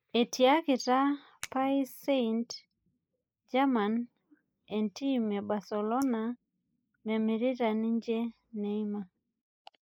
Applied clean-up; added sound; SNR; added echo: neural mask model Resemble Enhance denoiser.